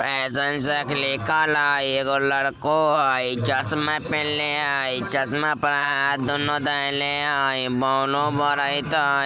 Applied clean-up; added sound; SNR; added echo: none; none; none; none.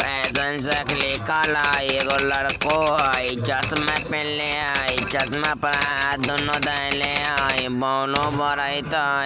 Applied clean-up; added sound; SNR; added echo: none; Typewriter; 6 dB; none.